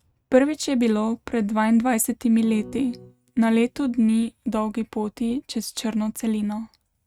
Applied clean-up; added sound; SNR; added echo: neural mask model RNNoise.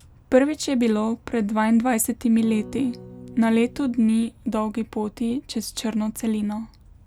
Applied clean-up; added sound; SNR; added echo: none; Electric guitar / Strum; 17 dB; none.